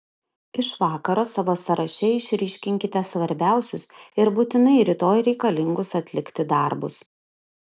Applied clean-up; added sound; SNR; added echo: none; none; none; none.